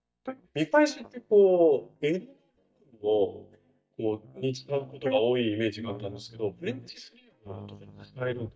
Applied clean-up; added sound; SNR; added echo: neural mask model DeepFilterNet 3.